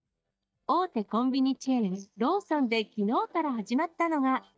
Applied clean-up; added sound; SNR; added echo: neural mask model DeepFilterNet 3.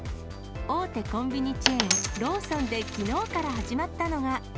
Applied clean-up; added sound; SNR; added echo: none; Coin (dropping); 3 dB; none.